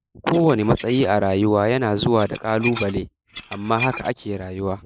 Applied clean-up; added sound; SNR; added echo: neural mask model Resemble Enhance denoiser.